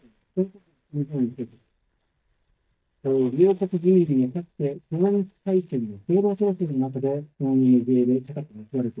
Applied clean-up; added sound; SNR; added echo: neural mask model DeepFilterNet 3.